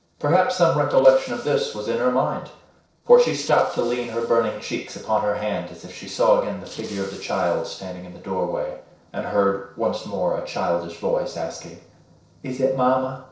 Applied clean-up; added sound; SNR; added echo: neural separator model SepFormer DNS4.